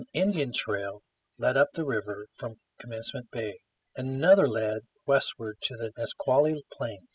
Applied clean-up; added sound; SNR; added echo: classical method spectral subtraction.